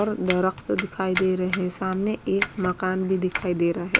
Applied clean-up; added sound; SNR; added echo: none; Domestic sounds, home sounds; 7 dB; none.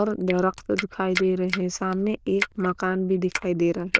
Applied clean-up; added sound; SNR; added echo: neural diffusion model UNIVERSE++.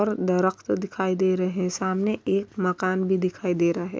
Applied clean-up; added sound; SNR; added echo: none; none; none; none.